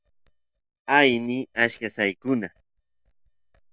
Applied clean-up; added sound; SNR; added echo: neural mask model DeepFilterNet 3.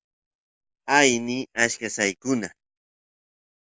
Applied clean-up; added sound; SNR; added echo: neural mask model Resemble Enhance denoiser.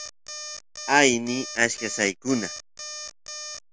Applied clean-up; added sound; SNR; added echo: none; Alarm; 11 dB; none.